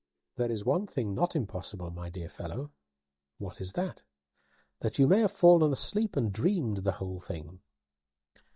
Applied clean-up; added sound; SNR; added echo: neural mask model DeepFilterNet 3.